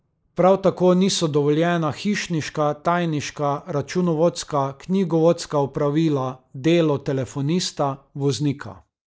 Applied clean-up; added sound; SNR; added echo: neural mask model Resemble Enhance denoiser.